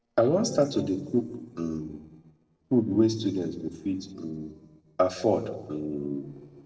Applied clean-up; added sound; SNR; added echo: neural separator model SepFormer DNS4.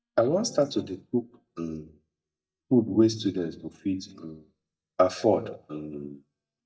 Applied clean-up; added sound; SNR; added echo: neural mask model DeepFilterNet 3.